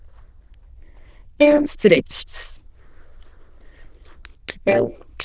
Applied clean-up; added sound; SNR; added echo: neural diffusion model UNIVERSE++.